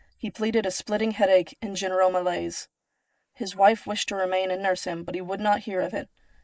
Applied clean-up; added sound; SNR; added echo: neural mask model Resemble Enhance denoiser.